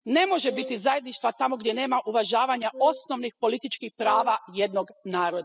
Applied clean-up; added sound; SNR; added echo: classical method spectral subtraction.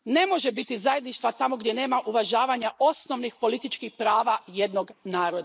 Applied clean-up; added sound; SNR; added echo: neural mask model Resemble Enhance denoiser.